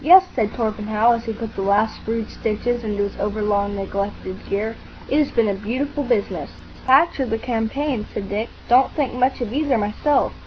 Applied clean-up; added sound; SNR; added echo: none; none; none; none.